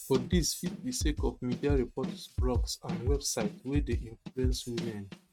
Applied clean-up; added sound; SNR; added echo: neural mask model RNNoise.